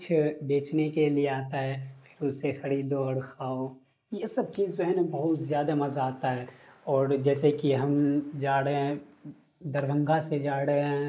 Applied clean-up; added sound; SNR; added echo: neural mask model Resemble Enhance denoiser.